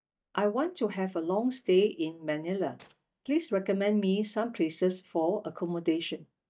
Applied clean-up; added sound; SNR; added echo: neural mask model DeepFilterNet 3.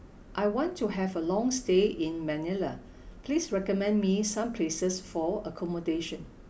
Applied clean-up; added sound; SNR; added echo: none; none; none; none.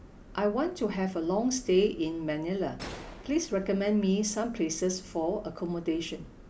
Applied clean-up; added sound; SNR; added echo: none; Gunshot, gunfire; 18 dB; none.